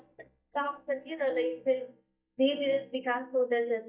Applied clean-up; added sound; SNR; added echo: neural mask model DeepFilterNet 3.